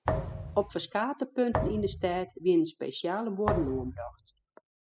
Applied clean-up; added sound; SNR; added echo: classical method spectral subtraction.